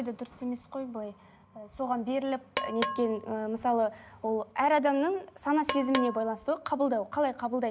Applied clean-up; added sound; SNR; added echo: none; Percussion; 8 dB; none.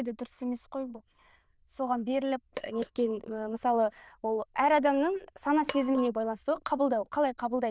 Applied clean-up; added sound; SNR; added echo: neural diffusion model UNIVERSE++.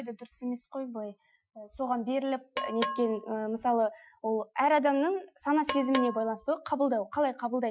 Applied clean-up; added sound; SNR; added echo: classical method Wiener filter.